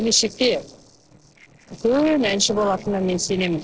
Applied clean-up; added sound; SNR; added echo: neural separator model SepFormer DNS4.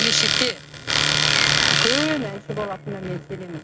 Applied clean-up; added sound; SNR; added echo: neural mask model RNNoise.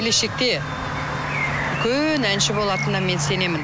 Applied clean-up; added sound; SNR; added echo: none; none; none; none.